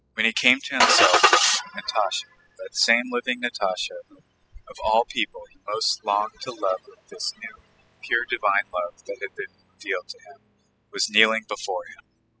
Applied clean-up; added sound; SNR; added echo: classical method spectral subtraction.